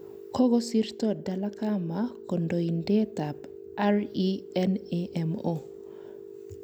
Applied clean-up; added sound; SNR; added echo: none; Telephone; 15 dB; none.